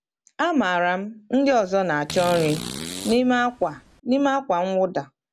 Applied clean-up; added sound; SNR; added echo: none; Fart; 13 dB; none.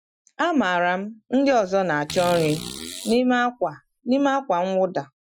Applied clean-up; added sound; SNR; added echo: classical method Wiener filter.